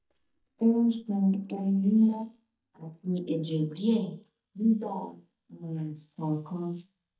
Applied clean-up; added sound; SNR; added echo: neural mask model DeepFilterNet 3.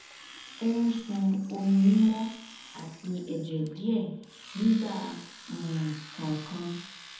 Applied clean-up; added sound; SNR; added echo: none; Domestic sounds, home sounds; 19 dB; reverberation time 1.0 s.